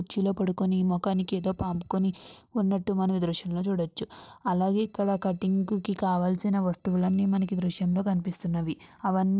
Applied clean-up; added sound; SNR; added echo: neural separator model SepFormer DNS4.